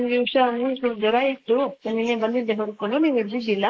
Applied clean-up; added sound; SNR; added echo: neural mask model Resemble Enhance denoiser.